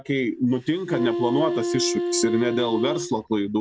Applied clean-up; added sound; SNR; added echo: none; Wind instrument, woodwind instrument; 3 dB; none.